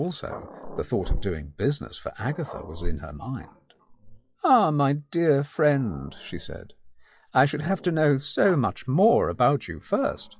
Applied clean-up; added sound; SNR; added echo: classical method log-MMSE.